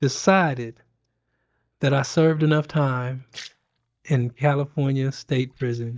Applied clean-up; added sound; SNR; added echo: neural mask model DeepFilterNet 3.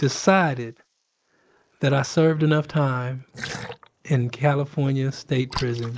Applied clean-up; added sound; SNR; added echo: neural mask model Resemble Enhance denoiser.